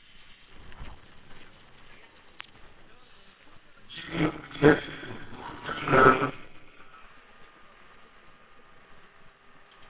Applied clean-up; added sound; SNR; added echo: neural separator model SepFormer WHAMR!.